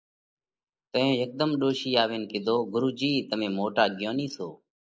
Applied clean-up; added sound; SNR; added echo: neural mask model Resemble Enhance denoiser.